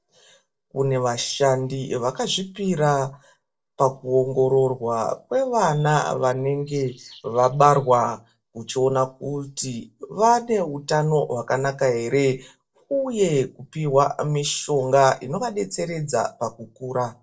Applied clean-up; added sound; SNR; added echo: neural separator model SepFormer DNS4.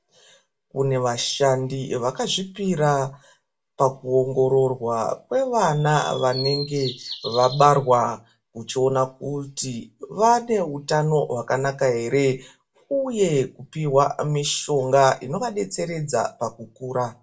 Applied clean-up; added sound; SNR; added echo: none; Bird vocalization, bird call, bird song; 12 dB; reverberation time 0.2 s.